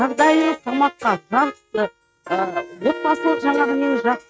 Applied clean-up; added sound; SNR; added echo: neural mask model RNNoise.